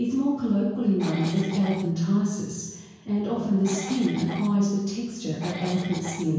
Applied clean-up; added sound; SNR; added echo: none; Cough; 13 dB; reverberation time 1.0 s.